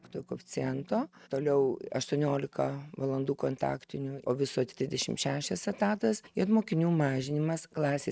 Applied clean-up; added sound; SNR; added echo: neural mask model RNNoise.